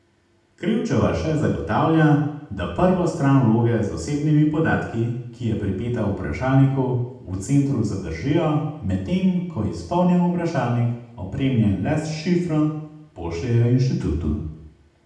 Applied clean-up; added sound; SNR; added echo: none; none; none; reverberation time 0.8 s.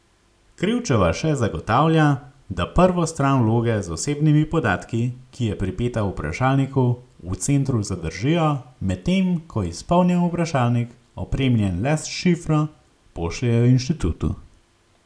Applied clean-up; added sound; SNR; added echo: none; none; none; none.